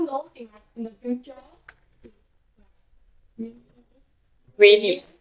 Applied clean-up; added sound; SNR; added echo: neural mask model DeepFilterNet 3.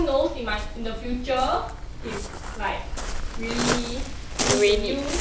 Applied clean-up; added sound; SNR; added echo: none; Waves, surf; 3 dB; none.